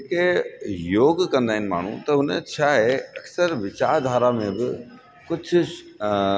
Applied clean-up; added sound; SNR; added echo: none; none; none; none.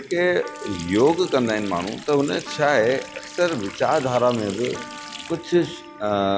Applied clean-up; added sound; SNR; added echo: none; Trumpet + Water tap, faucet; 16 dB; none.